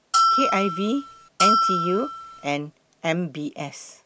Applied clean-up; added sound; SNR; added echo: none; Bell; -5 dB; none.